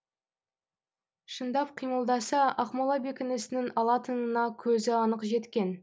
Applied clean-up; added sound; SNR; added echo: none; none; none; none.